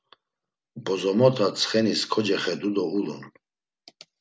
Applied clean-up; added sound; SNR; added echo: none; none; none; none.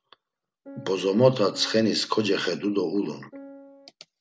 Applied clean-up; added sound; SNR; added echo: none; Piano; 18 dB; none.